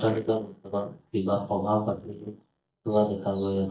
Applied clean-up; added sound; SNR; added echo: neural mask model DeepFilterNet 3.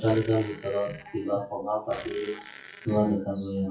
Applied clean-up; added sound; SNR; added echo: classical method WPE with log-MMSE.